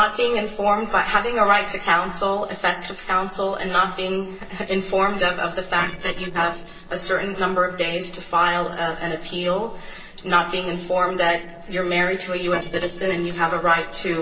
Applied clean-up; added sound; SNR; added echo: neural separator model SepFormer DNS4.